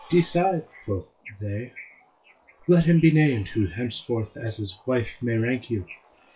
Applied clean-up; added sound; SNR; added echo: classical method WPE with log-MMSE.